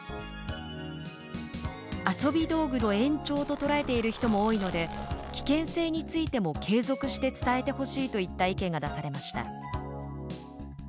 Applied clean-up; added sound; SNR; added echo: none; Zipper (clothing); 13 dB; none.